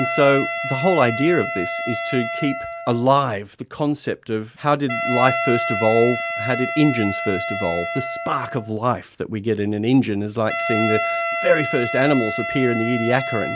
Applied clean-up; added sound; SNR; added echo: none; Wind instrument, woodwind instrument; 5 dB; none.